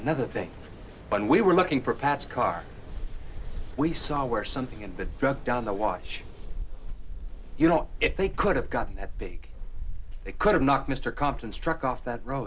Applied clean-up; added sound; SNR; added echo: none; Mechanical fan; 6 dB; none.